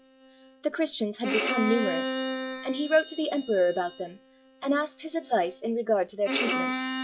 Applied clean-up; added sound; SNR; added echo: classical method log-MMSE.